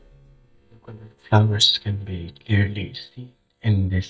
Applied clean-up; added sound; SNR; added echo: neural mask model DeepFilterNet 3.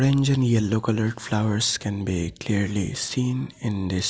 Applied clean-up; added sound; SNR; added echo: none; none; none; none.